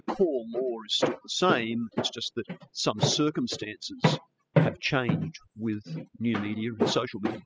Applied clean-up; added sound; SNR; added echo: classical method spectral subtraction.